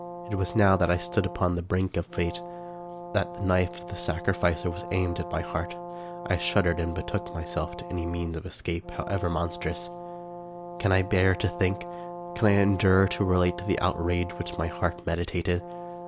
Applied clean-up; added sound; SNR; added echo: none; Brass instrument; 11 dB; none.